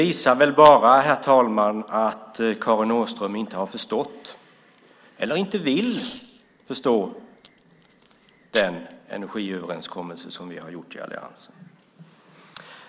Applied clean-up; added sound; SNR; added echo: none; Packing tape, duct tape; 18 dB; none.